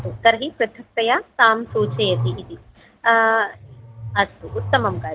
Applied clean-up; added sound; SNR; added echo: none; Growling; 10 dB; none.